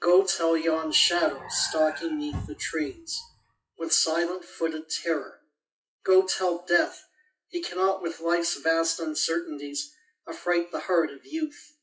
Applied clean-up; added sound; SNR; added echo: classical method WPE with log-MMSE.